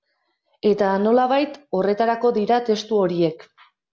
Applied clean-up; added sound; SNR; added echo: none; none; none; none.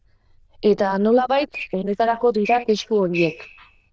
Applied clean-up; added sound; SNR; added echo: neural diffusion model UNIVERSE++.